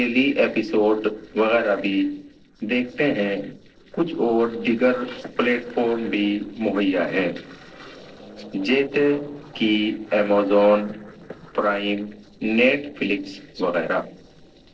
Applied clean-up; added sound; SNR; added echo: neural separator model SepFormer DNS4.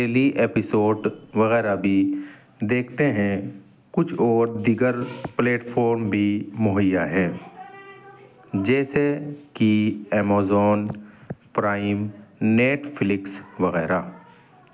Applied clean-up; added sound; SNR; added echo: none; none; none; none.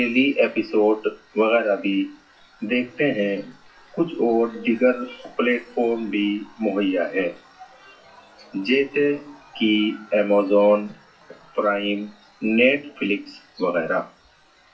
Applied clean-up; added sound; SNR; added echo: classical method WPE with log-MMSE.